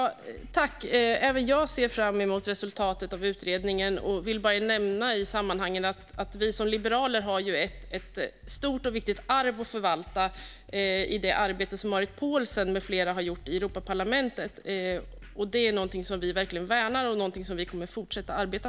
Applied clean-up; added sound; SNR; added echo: none; Drum kit; 18 dB; none.